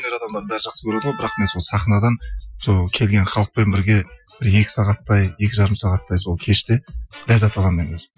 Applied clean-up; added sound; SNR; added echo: classical method Wiener filter.